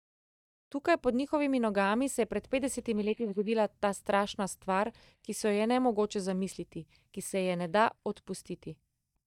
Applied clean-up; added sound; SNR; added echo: neural mask model DeepFilterNet 3.